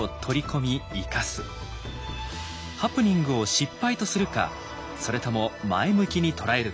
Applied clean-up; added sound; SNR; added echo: none; none; none; none.